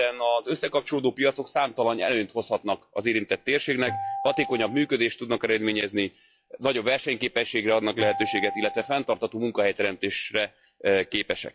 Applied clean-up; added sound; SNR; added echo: classical method log-MMSE.